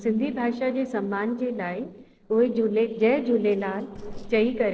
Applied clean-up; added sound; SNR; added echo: neural separator model SepFormer DNS4.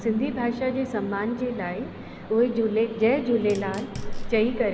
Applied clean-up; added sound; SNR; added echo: none; Fire; 12 dB; none.